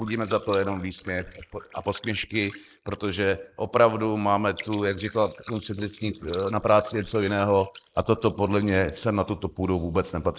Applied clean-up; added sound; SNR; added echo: neural mask model Resemble Enhance denoiser.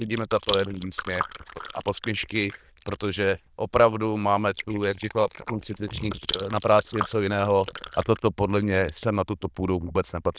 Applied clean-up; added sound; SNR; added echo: neural diffusion model UNIVERSE++.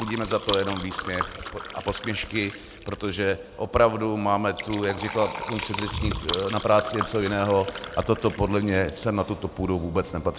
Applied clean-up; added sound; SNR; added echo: none; Fill (with liquid); 11 dB; none.